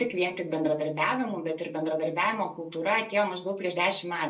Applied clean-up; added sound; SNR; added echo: none; none; none; reverberation time 0.2 s.